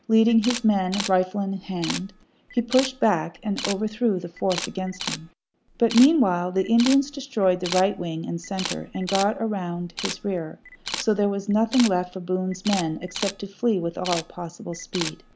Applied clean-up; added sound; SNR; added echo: none; Camera; 12 dB; none.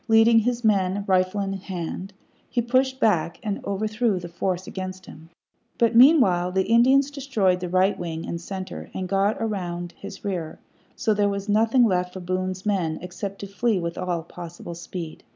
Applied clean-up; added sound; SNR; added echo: none; none; none; none.